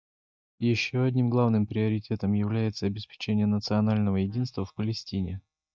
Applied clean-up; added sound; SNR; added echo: neural mask model DeepFilterNet 3.